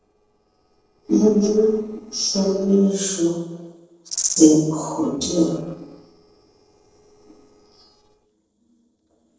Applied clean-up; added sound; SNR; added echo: neural separator model SepFormer DNS4.